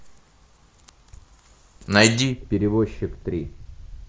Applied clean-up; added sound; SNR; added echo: none; none; none; none.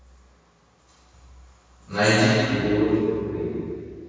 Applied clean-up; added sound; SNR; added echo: none; none; none; reverberation time 2.2 s.